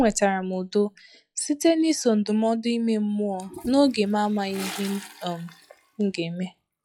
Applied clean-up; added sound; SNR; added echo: classical method log-MMSE.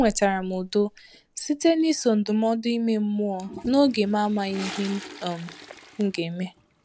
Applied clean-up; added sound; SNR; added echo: none; Toilet flush; 18 dB; none.